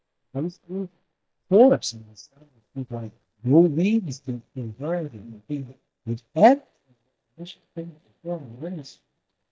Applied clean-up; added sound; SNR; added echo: neural mask model DeepFilterNet 3.